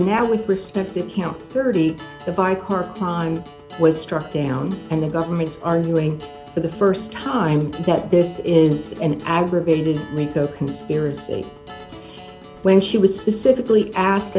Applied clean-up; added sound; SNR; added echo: none; Acoustic guitar; 17 dB; none.